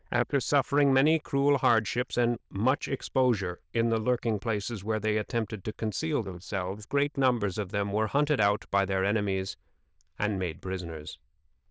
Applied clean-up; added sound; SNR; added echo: neural diffusion model UNIVERSE++.